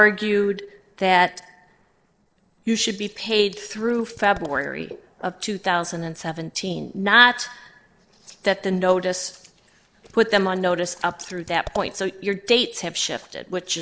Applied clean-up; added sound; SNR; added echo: neural separator model SepFormer DNS4.